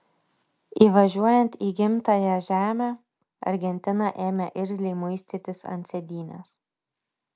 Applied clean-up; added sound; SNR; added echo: none; none; none; none.